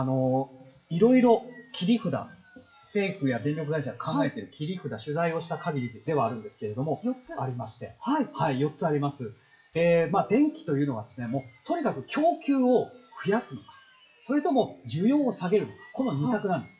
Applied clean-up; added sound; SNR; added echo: classical method WPE with log-MMSE.